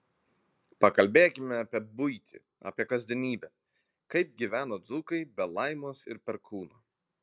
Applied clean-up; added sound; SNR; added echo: none; none; none; none.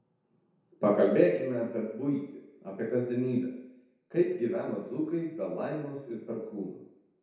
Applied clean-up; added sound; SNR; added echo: none; none; none; reverberation time 1.0 s.